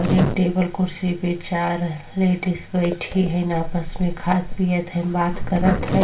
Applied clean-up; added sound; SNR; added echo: none; Zipper (clothing); 6 dB; reverberation time 0.3 s.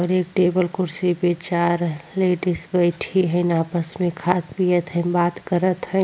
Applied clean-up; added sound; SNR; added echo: none; none; none; none.